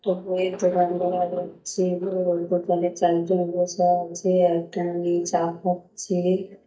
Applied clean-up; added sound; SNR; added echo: neural mask model DeepFilterNet 3.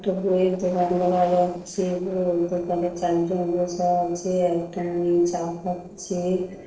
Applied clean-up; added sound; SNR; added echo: neural separator model SepFormer DNS4.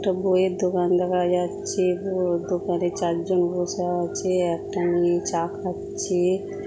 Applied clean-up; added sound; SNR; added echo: none; none; none; none.